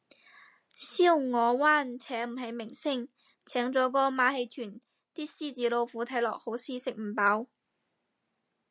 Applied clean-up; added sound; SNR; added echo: none; none; none; none.